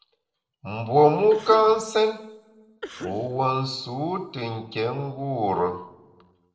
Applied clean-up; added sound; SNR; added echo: neural separator model SepFormer DNS4.